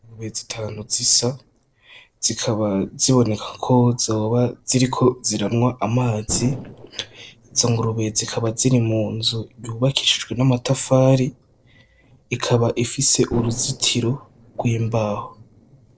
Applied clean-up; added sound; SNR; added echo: neural separator model SepFormer DNS4.